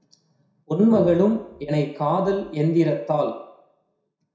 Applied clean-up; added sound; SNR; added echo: none; Bowed string instrument; 13 dB; reverberation time 0.6 s.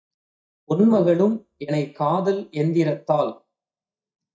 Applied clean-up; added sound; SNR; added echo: neural mask model DeepFilterNet 3.